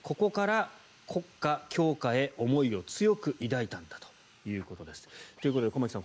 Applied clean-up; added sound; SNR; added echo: neural mask model Resemble Enhance denoiser.